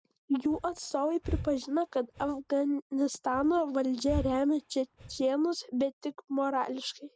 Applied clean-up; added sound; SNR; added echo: none; Breathing; 12 dB; none.